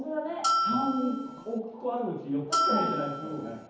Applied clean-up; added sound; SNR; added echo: none; Bell; -2 dB; reverberation time 1.0 s.